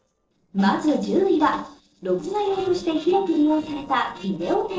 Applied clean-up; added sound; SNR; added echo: neural separator model SepFormer DNS4.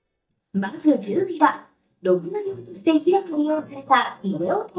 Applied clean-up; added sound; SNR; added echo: neural mask model DeepFilterNet 3.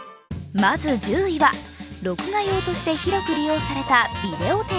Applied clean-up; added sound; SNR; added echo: none; none; none; none.